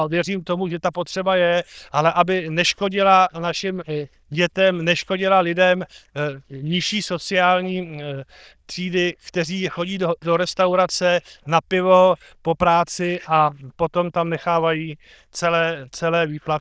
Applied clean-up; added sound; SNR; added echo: neural diffusion model UNIVERSE++.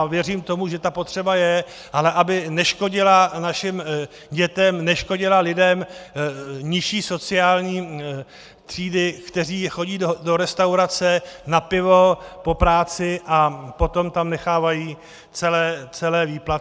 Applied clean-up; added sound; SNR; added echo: none; none; none; none.